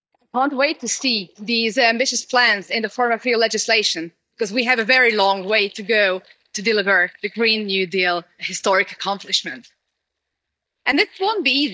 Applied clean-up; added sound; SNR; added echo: neural mask model DeepFilterNet 3.